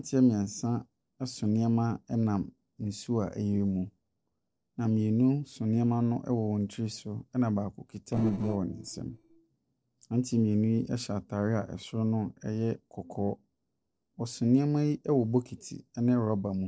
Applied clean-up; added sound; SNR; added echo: neural separator model SepFormer DNS4.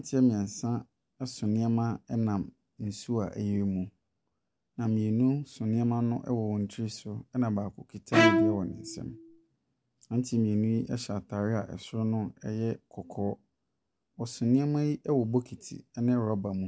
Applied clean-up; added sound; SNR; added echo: none; Bowed string instrument; -3 dB; none.